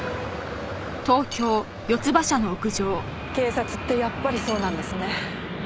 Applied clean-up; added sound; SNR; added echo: none; Cutlery, silverware / Dishes, pots, and pans; 19 dB; none.